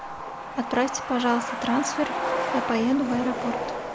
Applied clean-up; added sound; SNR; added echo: none; Truck; 3 dB; none.